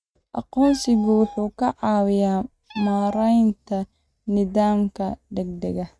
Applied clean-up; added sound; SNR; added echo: neural mask model RNNoise.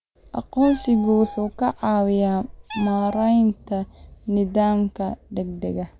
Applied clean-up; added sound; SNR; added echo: none; Meow; 16 dB; none.